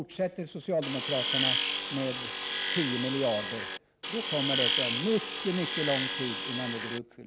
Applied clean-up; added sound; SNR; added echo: none; Tools; -4 dB; none.